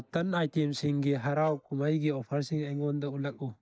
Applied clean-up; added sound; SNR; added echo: neural mask model DeepFilterNet 3.